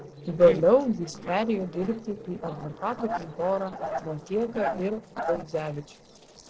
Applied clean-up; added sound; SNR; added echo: neural separator model SepFormer DNS4.